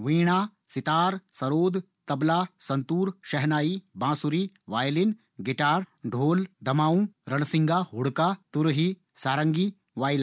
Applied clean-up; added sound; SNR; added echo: none; none; none; none.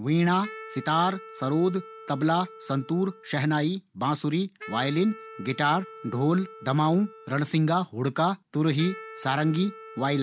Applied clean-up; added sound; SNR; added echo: none; Wind instrument, woodwind instrument; 18 dB; none.